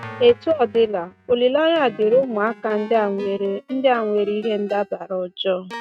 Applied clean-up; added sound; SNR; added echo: neural mask model RNNoise.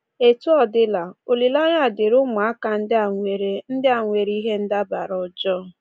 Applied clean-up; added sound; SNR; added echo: none; none; none; none.